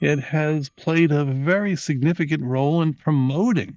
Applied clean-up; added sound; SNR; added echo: neural mask model DeepFilterNet 3.